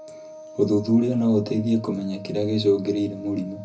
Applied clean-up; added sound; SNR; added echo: none; Wind instrument, woodwind instrument; 17 dB; reverberation time 0.4 s.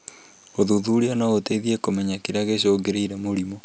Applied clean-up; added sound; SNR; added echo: none; none; none; none.